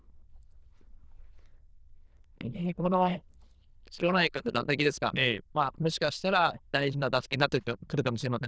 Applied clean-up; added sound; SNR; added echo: neural diffusion model UNIVERSE++.